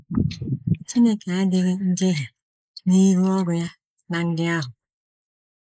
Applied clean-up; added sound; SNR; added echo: neural mask model Resemble Enhance denoiser.